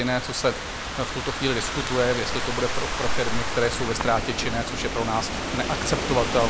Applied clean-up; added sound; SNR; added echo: none; Rain / Thunderstorm; 1 dB; none.